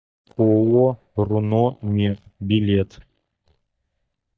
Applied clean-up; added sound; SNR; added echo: neural mask model DeepFilterNet 3.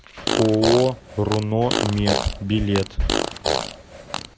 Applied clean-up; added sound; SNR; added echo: none; Fart; 4 dB; none.